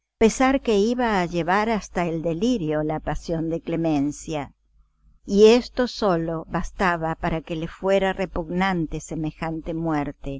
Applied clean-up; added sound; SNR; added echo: none; none; none; none.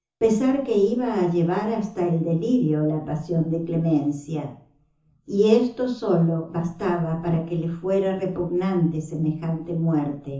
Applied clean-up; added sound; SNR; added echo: none; none; none; reverberation time 0.6 s.